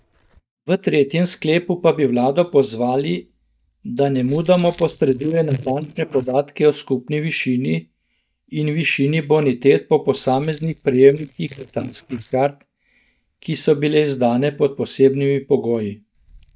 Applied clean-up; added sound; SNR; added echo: neural mask model DeepFilterNet 3.